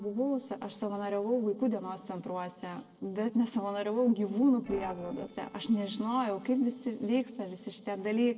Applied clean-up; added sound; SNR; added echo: neural separator model SepFormer DNS4.